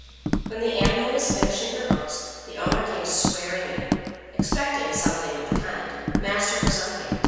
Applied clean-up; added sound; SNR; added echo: none; Walk, footsteps; 1 dB; reverberation time 1.9 s.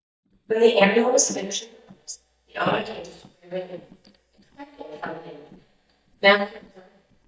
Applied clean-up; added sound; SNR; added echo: neural mask model DeepFilterNet 3.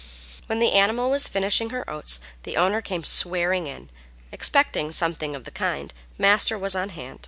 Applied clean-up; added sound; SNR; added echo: none; none; none; none.